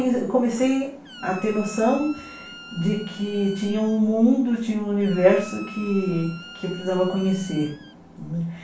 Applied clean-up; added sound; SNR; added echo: none; Squeak; 20 dB; reverberation time 0.3 s.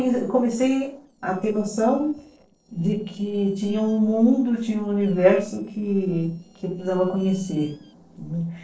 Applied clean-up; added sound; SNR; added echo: neural separator model SepFormer DNS4.